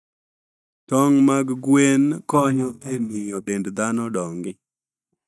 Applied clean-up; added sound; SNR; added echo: neural mask model DeepFilterNet 3.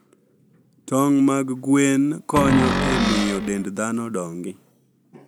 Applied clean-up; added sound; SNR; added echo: none; Cupboard open or close; 1 dB; none.